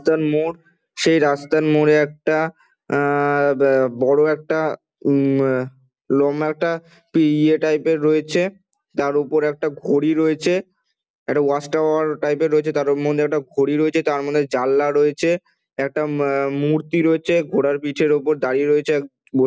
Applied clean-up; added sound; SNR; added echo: none; none; none; none.